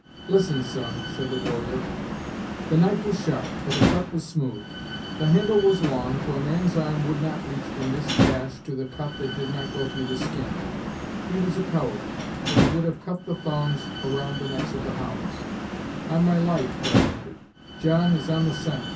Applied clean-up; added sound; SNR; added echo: none; Slam; 2 dB; reverberation time 0.3 s.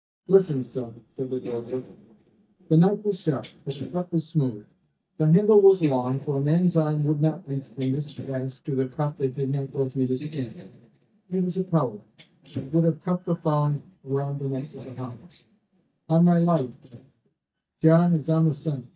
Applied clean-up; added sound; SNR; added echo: neural mask model DeepFilterNet 3.